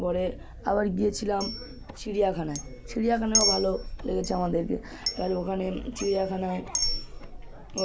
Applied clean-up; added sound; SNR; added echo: none; Chink, clink; 5 dB; none.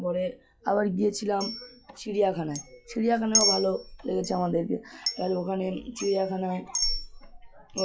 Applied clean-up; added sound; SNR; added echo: classical method log-MMSE.